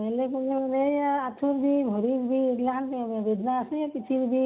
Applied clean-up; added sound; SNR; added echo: none; none; none; none.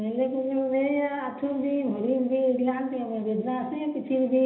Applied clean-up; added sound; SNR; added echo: none; none; none; reverberation time 0.8 s.